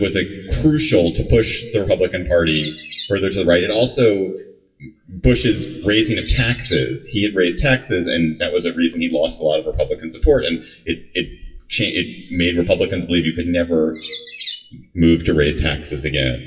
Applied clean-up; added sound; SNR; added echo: classical method WPE with log-MMSE.